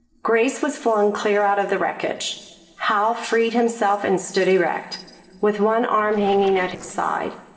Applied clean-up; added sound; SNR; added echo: neural separator model SepFormer DNS4.